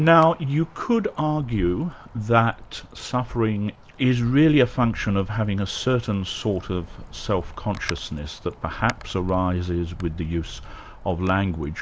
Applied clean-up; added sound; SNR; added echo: none; Wind; 16 dB; none.